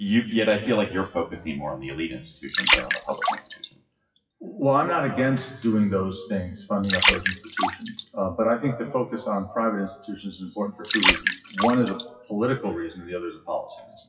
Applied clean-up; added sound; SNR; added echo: classical method WPE with log-MMSE.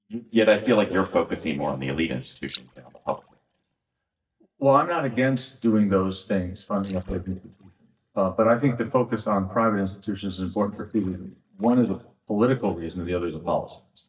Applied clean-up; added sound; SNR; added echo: neural mask model DeepFilterNet 3.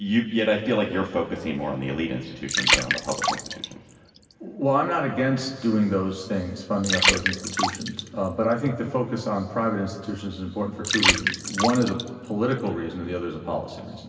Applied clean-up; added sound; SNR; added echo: none; Water; 3 dB; reverberation time 2.3 s.